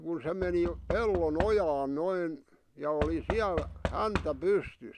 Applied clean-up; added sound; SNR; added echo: none; Knock / Wood; 8 dB; none.